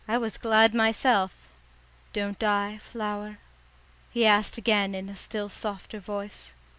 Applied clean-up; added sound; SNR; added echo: none; none; none; none.